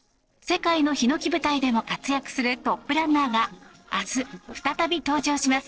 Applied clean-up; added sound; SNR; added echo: neural separator model SepFormer DNS4.